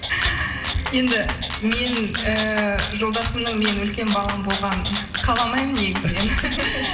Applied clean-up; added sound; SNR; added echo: none; Rattle (instrument); 5 dB; reverberation time 2.6 s.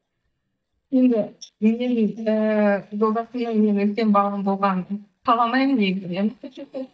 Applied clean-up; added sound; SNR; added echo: neural mask model DeepFilterNet 3.